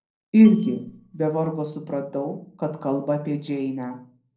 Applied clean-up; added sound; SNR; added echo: neural separator model SepFormer DNS4.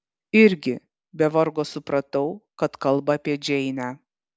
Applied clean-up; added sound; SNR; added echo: none; none; none; none.